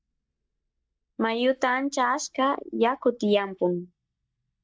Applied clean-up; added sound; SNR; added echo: neural mask model DeepFilterNet 3.